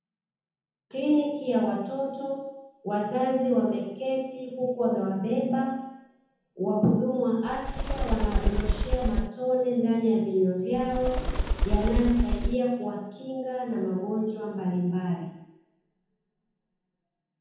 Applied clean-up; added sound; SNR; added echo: none; Bird; -2 dB; reverberation time 0.9 s.